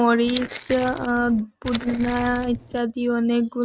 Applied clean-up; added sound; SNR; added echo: neural mask model RNNoise.